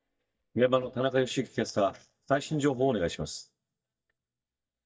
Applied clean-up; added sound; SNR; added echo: neural mask model DeepFilterNet 3.